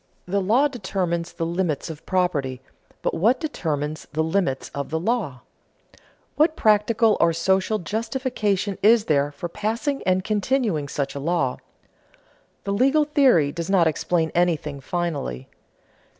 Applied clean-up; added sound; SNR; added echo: none; none; none; none.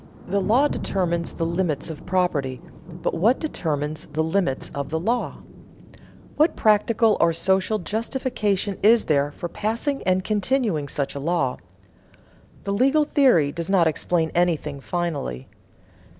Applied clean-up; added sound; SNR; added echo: none; Thunder; 16 dB; none.